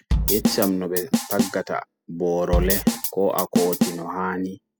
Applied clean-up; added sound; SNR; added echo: classical method spectral subtraction.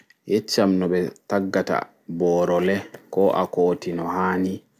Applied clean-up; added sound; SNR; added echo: none; none; none; none.